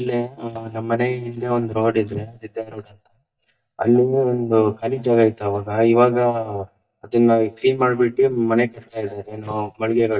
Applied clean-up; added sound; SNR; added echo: neural mask model DeepFilterNet 3.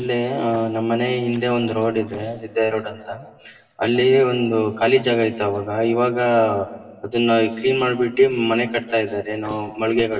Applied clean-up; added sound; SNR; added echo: neural separator model SepFormer DNS4.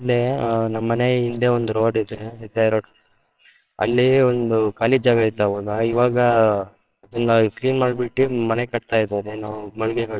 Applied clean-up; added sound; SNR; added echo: neural separator model SepFormer WHAMR!.